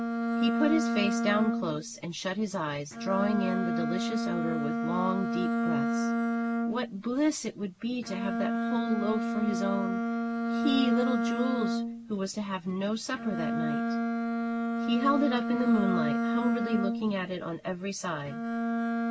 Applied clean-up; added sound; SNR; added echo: none; Bowed string instrument; -1 dB; none.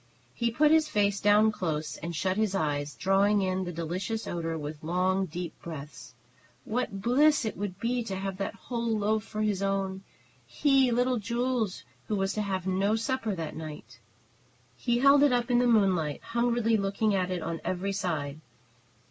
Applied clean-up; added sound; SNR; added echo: none; none; none; none.